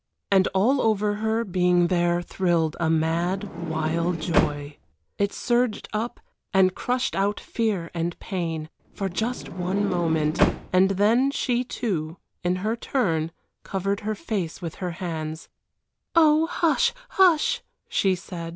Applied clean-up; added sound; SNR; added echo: none; Sliding door; 4 dB; none.